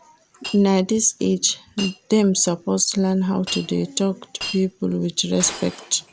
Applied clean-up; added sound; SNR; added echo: none; Shatter; 16 dB; none.